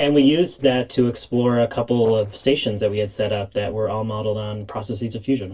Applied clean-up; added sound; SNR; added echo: neural separator model SepFormer DNS4.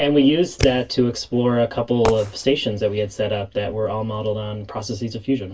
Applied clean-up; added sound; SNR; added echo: none; Fireworks; 10 dB; reverberation time 0.1 s.